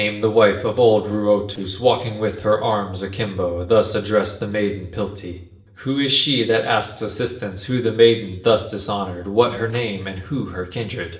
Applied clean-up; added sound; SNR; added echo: neural separator model SepFormer DNS4.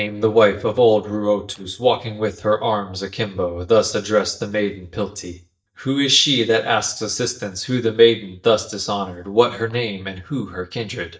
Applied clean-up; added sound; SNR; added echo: neural mask model DeepFilterNet 3.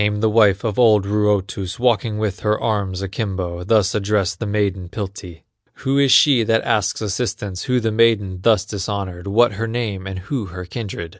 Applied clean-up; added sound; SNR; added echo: none; none; none; none.